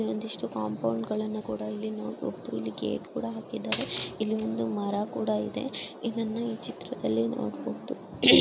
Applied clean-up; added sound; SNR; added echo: none; none; none; none.